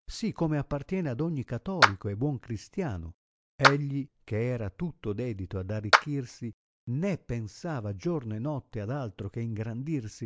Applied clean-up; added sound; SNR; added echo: none; Clapping; -2 dB; none.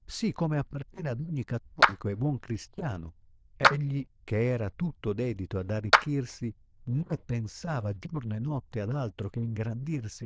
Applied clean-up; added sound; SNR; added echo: neural diffusion model UNIVERSE++.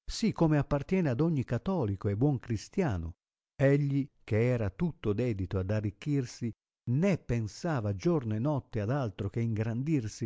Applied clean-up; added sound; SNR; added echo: none; none; none; none.